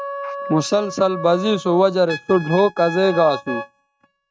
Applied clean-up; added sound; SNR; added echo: neural mask model RNNoise.